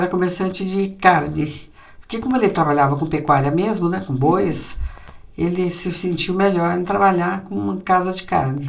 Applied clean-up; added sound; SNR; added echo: neural separator model SepFormer DNS4.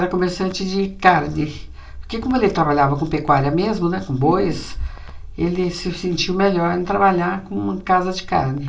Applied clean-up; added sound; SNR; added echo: none; Crackle; 19 dB; reverberation time 0.2 s.